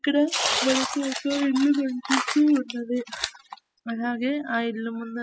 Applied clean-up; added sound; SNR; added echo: classical method spectral subtraction.